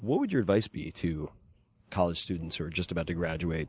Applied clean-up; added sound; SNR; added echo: none; none; none; none.